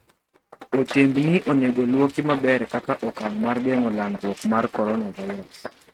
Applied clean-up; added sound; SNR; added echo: neural mask model RNNoise.